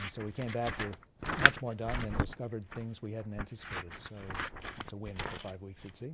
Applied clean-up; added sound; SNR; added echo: none; Scissors; -4 dB; none.